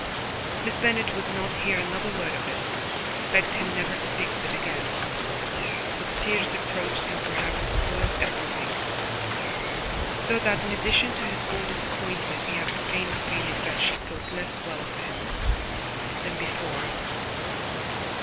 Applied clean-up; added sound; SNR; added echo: none; Rain; -4 dB; none.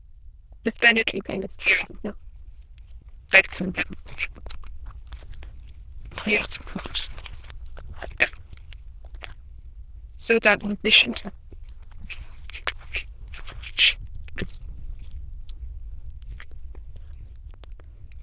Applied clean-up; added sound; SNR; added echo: neural diffusion model UNIVERSE++.